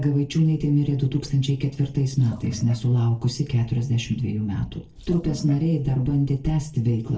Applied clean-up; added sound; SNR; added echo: neural separator model SepFormer DNS4.